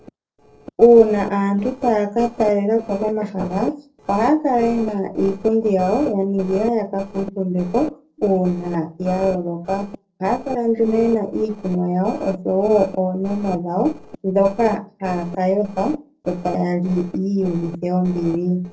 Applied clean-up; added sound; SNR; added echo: neural separator model SepFormer DNS4.